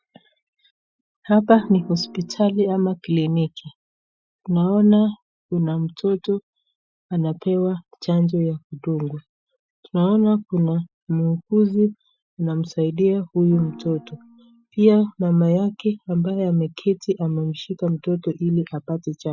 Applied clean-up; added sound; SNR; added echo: classical method Wiener filter.